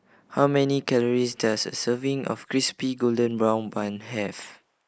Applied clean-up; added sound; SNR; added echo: neural mask model Resemble Enhance denoiser.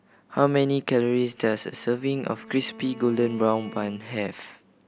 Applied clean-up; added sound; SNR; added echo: none; Bowed string instrument; 19 dB; none.